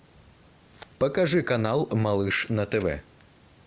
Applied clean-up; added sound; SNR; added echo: none; none; none; none.